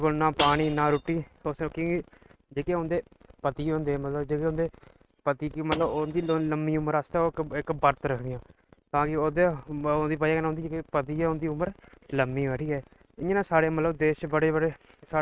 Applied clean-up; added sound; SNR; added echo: neural mask model RNNoise.